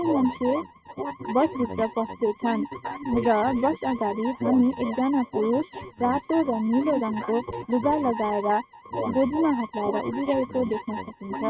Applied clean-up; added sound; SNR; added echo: neural mask model RNNoise.